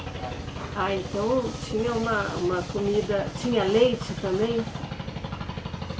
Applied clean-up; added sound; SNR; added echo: none; none; none; none.